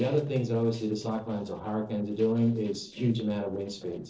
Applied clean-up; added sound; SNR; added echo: neural separator model SepFormer DNS4.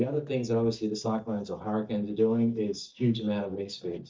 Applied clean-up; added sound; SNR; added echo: neural mask model DeepFilterNet 3.